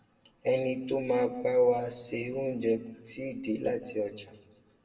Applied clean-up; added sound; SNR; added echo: none; none; none; reverberation time 1.0 s.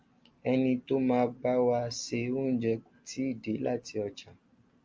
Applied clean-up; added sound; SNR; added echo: none; none; none; none.